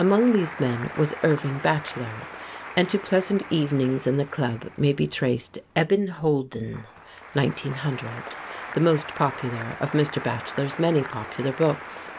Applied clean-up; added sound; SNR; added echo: none; Applause; 14 dB; none.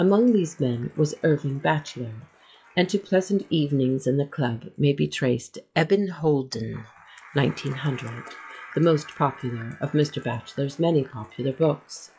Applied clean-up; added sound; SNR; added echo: classical method log-MMSE.